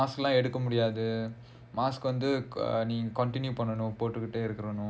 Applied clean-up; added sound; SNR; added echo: none; none; none; none.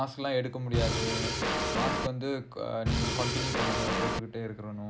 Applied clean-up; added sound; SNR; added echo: none; Drum kit; -4 dB; none.